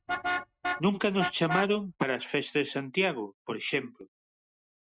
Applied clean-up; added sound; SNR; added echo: neural mask model RNNoise.